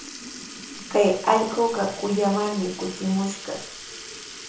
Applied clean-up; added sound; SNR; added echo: none; Sink (filling or washing) / Liquid; 13 dB; reverberation time 0.6 s.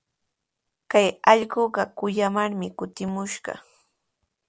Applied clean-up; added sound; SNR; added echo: none; none; none; none.